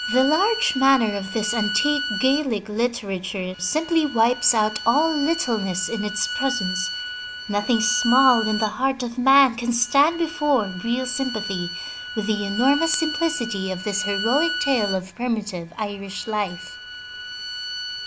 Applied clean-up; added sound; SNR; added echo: none; Bowed string instrument; 8 dB; none.